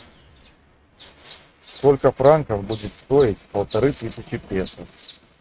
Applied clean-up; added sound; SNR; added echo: neural mask model RNNoise.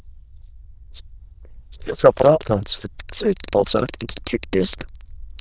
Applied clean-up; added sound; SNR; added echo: neural diffusion model UNIVERSE++.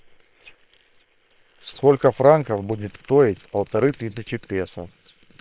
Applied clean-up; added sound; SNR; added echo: neural separator model SepFormer WHAM!.